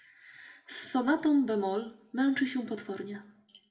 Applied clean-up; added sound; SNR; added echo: none; none; none; reverberation time 0.5 s.